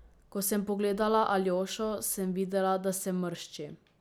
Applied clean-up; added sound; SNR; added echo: none; none; none; none.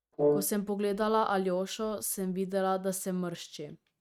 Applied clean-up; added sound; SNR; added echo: neural mask model RNNoise.